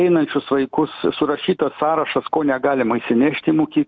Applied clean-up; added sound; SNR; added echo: none; none; none; none.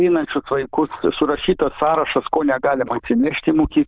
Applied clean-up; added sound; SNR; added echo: neural diffusion model UNIVERSE++.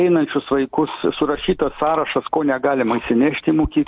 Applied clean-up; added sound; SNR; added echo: none; Bird + Tick-tock; 19 dB; none.